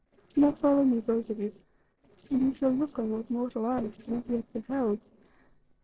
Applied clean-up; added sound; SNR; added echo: neural separator model SepFormer DNS4.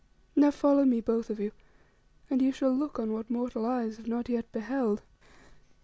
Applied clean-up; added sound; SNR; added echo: none; none; none; none.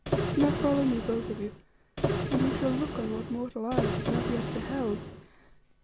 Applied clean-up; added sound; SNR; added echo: none; Printer; 0 dB; none.